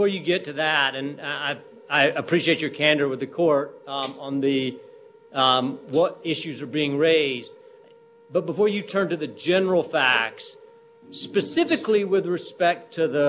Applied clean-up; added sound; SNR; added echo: none; none; none; none.